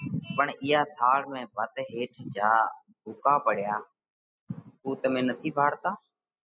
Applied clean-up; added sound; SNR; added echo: classical method spectral subtraction.